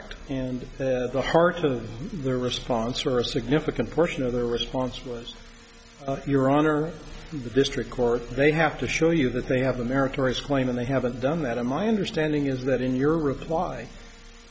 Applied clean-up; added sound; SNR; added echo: none; none; none; none.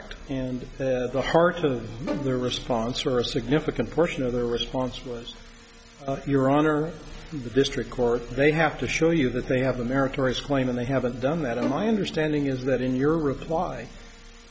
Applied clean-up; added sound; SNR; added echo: none; Bowed string instrument; 14 dB; none.